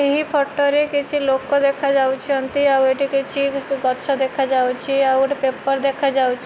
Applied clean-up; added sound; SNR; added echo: none; none; none; none.